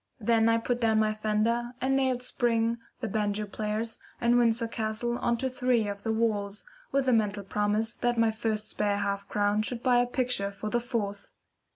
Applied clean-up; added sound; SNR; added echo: none; none; none; none.